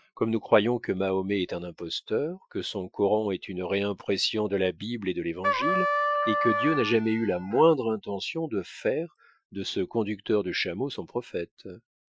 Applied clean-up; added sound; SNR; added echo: classical method Wiener filter.